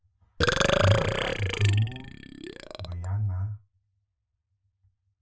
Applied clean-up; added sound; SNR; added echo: none; Burping, eructation; -2 dB; reverberation time 0.2 s.